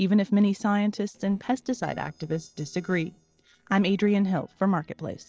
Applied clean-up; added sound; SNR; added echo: neural separator model SepFormer DNS4.